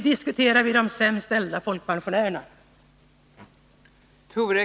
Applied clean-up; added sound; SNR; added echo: none; none; none; none.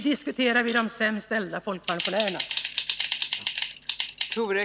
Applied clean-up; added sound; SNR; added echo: none; Typing; -2 dB; none.